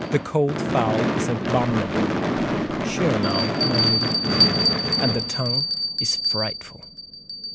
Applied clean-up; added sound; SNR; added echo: none; Gunshot, gunfire / Fireworks + Bell; -4 dB; none.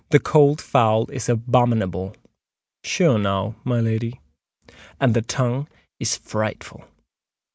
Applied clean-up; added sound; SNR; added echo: none; none; none; none.